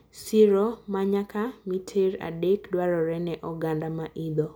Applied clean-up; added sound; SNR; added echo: none; none; none; none.